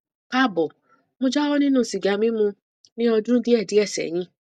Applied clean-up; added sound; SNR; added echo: none; none; none; none.